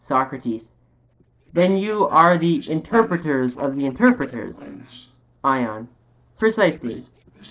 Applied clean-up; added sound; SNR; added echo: neural separator model SepFormer DNS4.